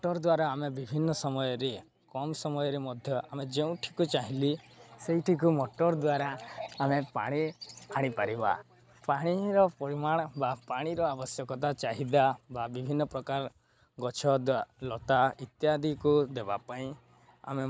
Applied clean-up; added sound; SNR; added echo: none; none; none; none.